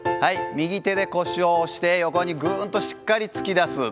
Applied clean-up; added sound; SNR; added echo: none; none; none; none.